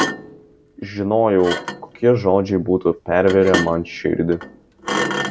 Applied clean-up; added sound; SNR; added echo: none; Thump, thud; 8 dB; none.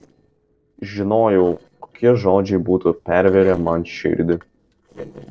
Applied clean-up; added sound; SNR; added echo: neural separator model SepFormer DNS4.